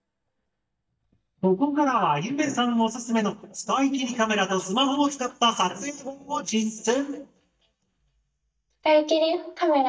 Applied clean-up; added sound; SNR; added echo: neural mask model DeepFilterNet 3.